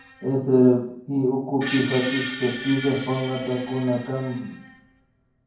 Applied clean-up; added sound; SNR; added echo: none; Screech; 11 dB; reverberation time 0.9 s.